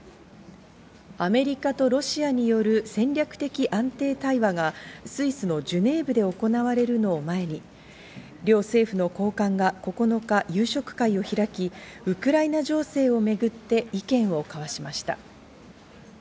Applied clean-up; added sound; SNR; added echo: none; none; none; none.